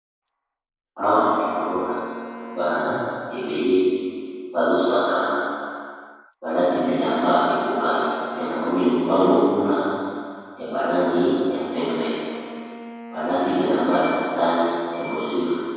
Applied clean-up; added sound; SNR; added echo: none; Wind instrument, woodwind instrument; 17 dB; reverberation time 2.2 s.